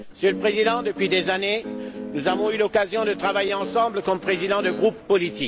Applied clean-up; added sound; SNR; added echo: none; Guitar; 11 dB; none.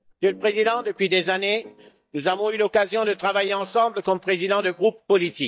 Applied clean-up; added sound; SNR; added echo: neural mask model DeepFilterNet 3.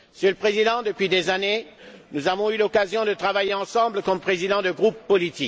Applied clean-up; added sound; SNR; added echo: none; none; none; none.